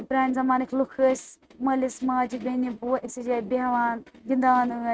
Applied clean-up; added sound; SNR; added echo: neural mask model RNNoise.